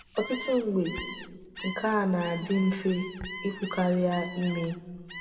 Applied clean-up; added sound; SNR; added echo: none; Gull, seagull; 12 dB; reverberation time 1.2 s.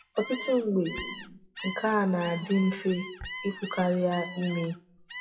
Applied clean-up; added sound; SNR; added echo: classical method WPE with log-MMSE.